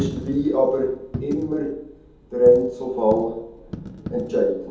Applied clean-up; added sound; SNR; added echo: none; Coin (dropping); 13 dB; reverberation time 0.7 s.